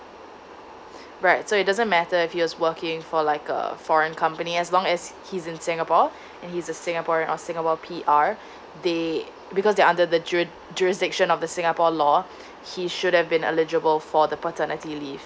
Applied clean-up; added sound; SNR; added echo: none; none; none; none.